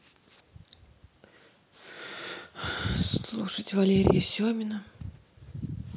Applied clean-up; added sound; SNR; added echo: none; none; none; none.